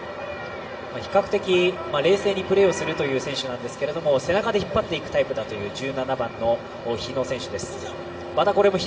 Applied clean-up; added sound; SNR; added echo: none; Bowed string instrument; 19 dB; reverberation time 2.3 s.